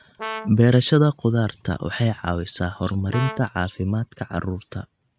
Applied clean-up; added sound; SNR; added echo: neural mask model RNNoise.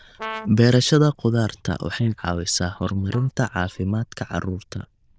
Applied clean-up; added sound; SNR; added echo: neural diffusion model UNIVERSE++.